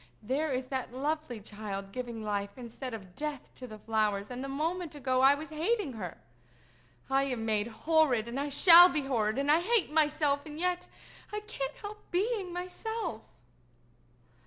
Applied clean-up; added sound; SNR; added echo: none; none; none; none.